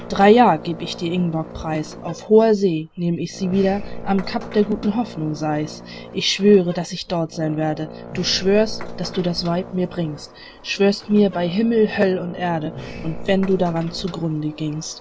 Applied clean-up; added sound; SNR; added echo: none; Brass instrument + Sliding door; 14 dB; none.